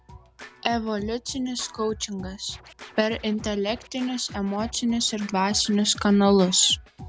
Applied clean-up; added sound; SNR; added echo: none; Scratching (performance technique); 18 dB; none.